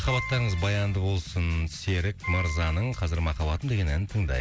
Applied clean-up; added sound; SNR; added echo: none; Piano; 14 dB; none.